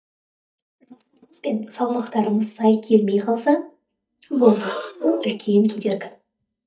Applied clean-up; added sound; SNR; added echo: neural mask model DeepFilterNet 3.